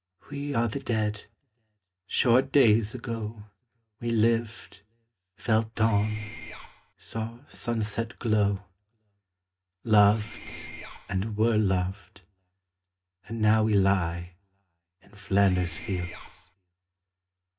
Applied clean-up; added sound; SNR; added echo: none; Mechanisms; 14 dB; reverberation time 0.3 s.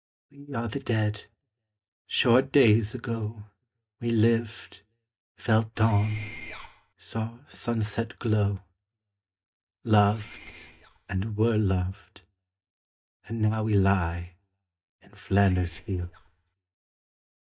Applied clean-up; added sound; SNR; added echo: neural mask model DeepFilterNet 3.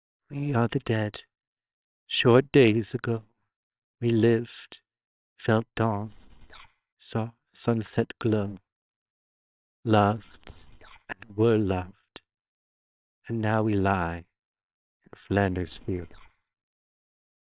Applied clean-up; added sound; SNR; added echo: neural separator model SepFormer WHAMR!.